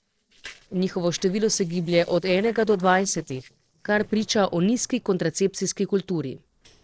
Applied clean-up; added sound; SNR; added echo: neural separator model SepFormer DNS4.